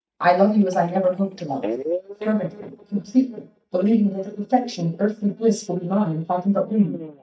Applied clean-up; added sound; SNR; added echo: neural mask model DeepFilterNet 3.